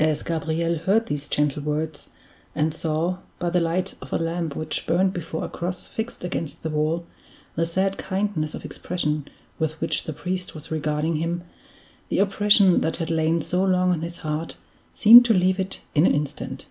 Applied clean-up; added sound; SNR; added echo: none; none; none; none.